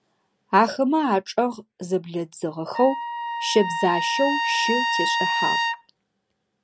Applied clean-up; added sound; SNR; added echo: none; Trumpet; 0 dB; none.